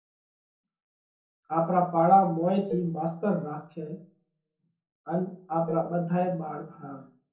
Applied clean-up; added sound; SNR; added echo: neural separator model SepFormer DNS4.